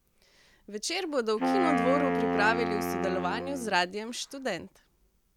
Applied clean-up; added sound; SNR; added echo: none; Wind instrument, woodwind instrument; -1 dB; none.